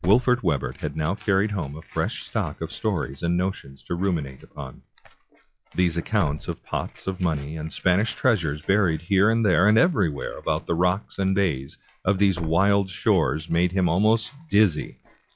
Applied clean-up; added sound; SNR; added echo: classical method log-MMSE.